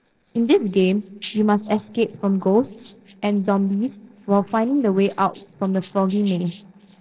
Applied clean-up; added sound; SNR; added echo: neural separator model SepFormer DNS4.